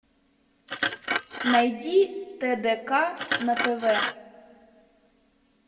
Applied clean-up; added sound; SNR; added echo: none; Glass; 5 dB; reverberation time 1.3 s.